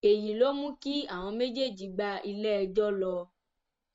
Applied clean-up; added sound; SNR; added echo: neural mask model RNNoise.